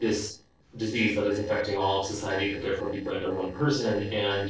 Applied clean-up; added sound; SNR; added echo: neural separator model SepFormer DNS4.